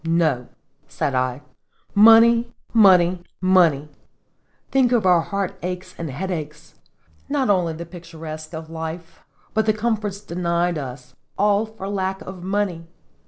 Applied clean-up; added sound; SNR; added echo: none; none; none; none.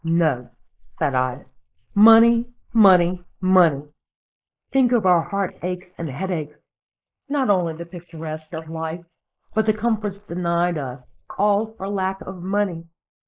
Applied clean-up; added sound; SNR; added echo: neural mask model Resemble Enhance denoiser.